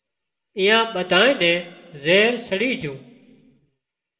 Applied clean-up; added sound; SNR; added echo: none; none; none; reverberation time 1.6 s.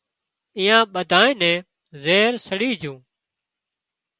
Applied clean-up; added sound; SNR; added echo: none; none; none; none.